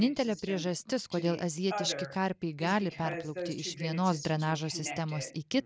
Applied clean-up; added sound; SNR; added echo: none; none; none; none.